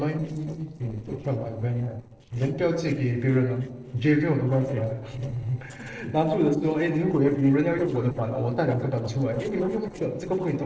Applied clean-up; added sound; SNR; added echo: neural separator model SepFormer DNS4.